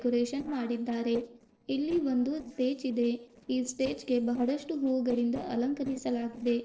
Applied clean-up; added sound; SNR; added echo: neural separator model SepFormer DNS4.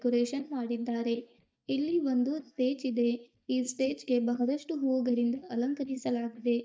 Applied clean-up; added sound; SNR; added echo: neural mask model DeepFilterNet 3.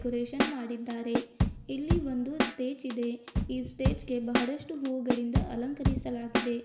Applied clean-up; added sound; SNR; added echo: none; Drum / Drum kit; -1 dB; reverberation time 2.1 s.